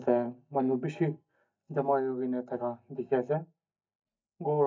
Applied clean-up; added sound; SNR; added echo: neural mask model DeepFilterNet 3.